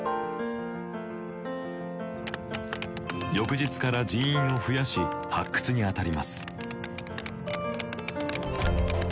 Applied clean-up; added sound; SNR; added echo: none; none; none; none.